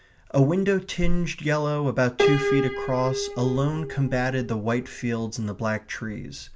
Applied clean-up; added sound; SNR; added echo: none; Piano; 5 dB; none.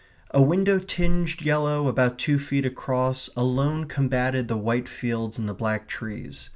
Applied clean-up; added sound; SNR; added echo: none; none; none; none.